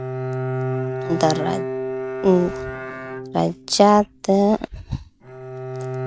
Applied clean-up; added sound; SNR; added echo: none; Bowed string instrument; 6 dB; none.